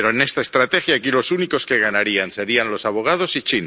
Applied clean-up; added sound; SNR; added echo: none; none; none; none.